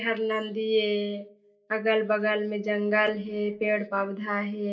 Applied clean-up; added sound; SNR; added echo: none; none; none; reverberation time 0.2 s.